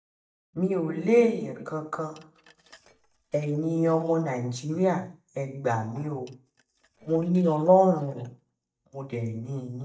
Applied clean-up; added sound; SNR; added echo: neural mask model DeepFilterNet 3.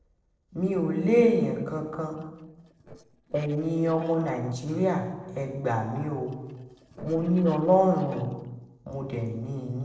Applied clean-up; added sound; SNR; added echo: neural separator model SepFormer DNS4.